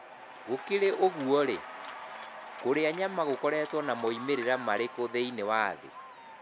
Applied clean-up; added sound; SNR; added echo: none; Applause / Cheering; 13 dB; none.